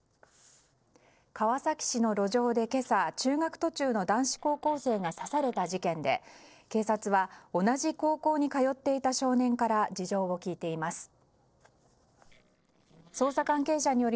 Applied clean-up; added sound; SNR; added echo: neural separator model SepFormer DNS4.